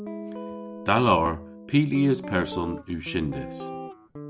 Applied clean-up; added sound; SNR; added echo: none; Guitar; 11 dB; none.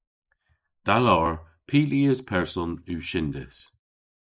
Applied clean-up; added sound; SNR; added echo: neural mask model Resemble Enhance denoiser.